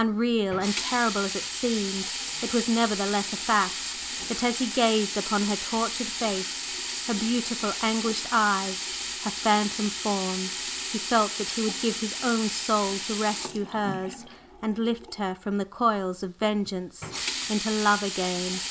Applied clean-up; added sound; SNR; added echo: none; Sink (filling or washing); 6 dB; none.